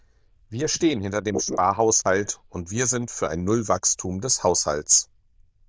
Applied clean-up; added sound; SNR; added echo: neural diffusion model UNIVERSE++.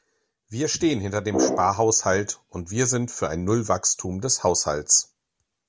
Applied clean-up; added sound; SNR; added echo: none; Brass instrument; 4 dB; none.